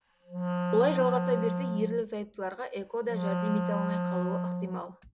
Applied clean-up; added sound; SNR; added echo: none; Wind instrument, woodwind instrument; 0 dB; none.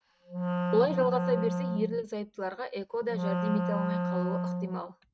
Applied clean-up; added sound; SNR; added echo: neural mask model RNNoise.